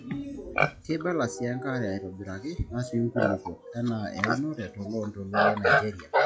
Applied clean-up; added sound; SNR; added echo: classical method log-MMSE.